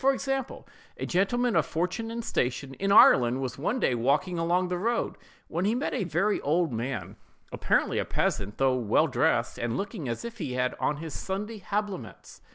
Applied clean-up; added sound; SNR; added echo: none; none; none; none.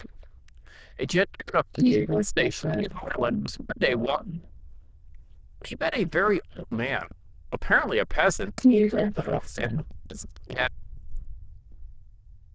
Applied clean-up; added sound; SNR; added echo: neural diffusion model UNIVERSE++.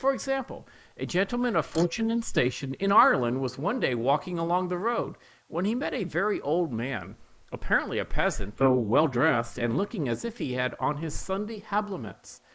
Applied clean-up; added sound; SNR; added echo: neural mask model Resemble Enhance denoiser.